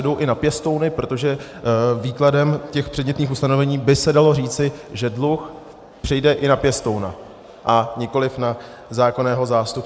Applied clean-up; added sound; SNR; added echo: none; none; none; none.